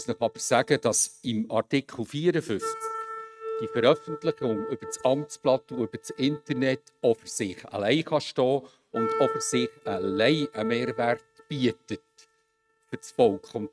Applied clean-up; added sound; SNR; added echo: neural mask model RNNoise.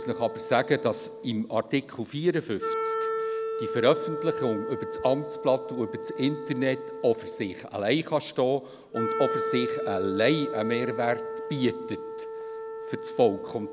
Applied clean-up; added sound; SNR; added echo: none; Wind instrument, woodwind instrument; 6 dB; none.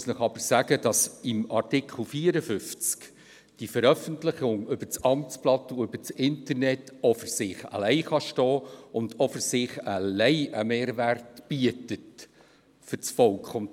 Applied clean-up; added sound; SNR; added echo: none; none; none; none.